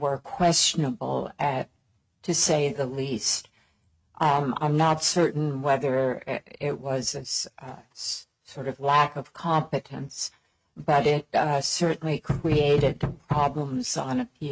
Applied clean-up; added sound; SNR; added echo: neural mask model RNNoise.